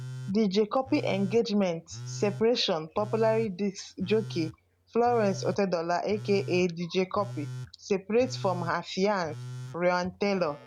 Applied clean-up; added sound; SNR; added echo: none; Telephone; 13 dB; none.